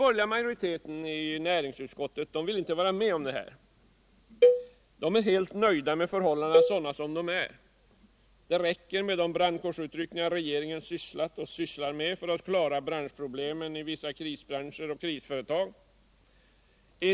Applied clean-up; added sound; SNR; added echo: none; Cowbell; -2 dB; none.